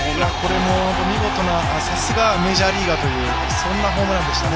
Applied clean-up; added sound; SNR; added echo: none; none; none; none.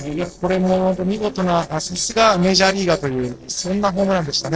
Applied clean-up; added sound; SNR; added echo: neural separator model SepFormer DNS4.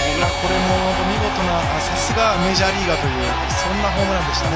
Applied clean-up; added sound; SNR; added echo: none; Harmonica; 11 dB; none.